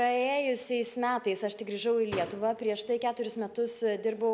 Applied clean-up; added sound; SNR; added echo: none; Slam; 15 dB; none.